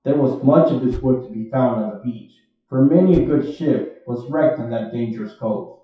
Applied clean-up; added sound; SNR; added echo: classical method WPE with log-MMSE.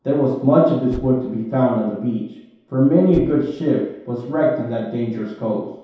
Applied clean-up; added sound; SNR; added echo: none; Car; 19 dB; reverberation time 0.8 s.